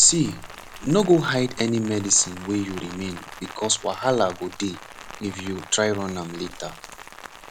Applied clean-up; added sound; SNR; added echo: none; Rain; 15 dB; none.